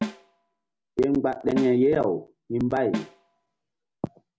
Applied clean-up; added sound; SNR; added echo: none; Snare drum; 11 dB; none.